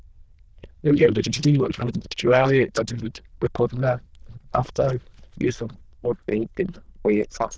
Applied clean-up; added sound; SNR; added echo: neural diffusion model UNIVERSE++.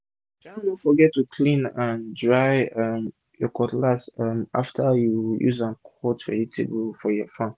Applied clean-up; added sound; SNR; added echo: none; none; none; none.